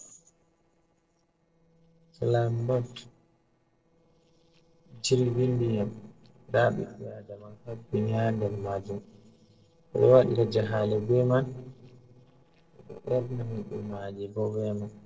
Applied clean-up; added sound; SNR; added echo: neural separator model SepFormer DNS4.